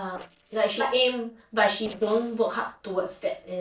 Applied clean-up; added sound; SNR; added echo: neural separator model SepFormer DNS4.